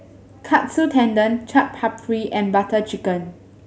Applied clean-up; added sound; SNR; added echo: none; none; none; none.